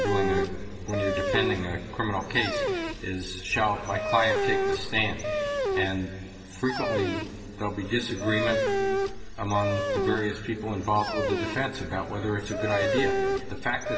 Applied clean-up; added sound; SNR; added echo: none; Dog; 1 dB; reverberation time 2.7 s.